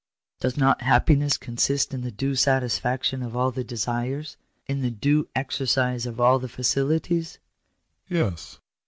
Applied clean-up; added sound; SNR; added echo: none; none; none; none.